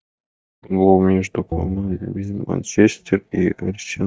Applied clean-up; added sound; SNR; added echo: neural mask model DeepFilterNet 3.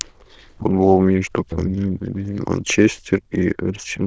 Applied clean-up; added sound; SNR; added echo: neural diffusion model UNIVERSE++.